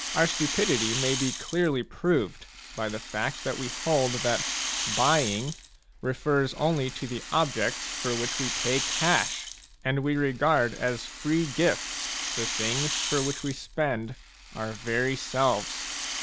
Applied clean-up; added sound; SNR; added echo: none; Rattle (instrument); 6 dB; none.